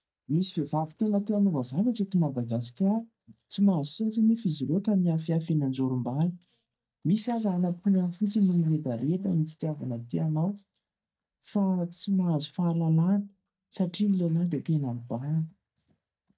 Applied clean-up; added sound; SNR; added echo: neural mask model DeepFilterNet 3.